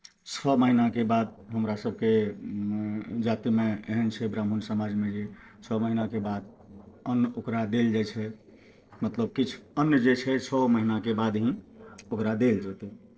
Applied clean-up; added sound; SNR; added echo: neural separator model SepFormer DNS4.